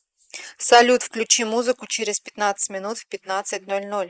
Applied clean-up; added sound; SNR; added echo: neural mask model Resemble Enhance denoiser.